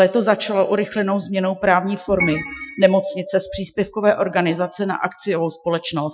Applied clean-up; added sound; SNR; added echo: classical method Wiener filter.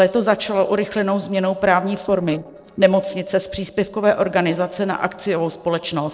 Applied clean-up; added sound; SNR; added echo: neural separator model SepFormer DNS4.